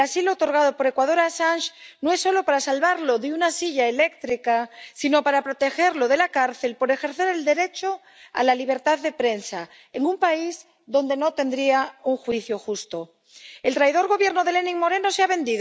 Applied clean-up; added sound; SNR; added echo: none; none; none; none.